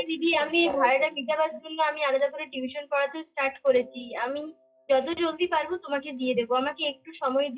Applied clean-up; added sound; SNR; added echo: classical method WPE with log-MMSE.